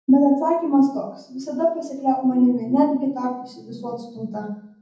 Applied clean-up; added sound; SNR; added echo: none; none; none; reverberation time 0.7 s.